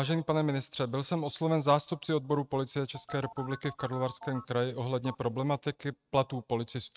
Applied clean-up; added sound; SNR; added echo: neural mask model RNNoise.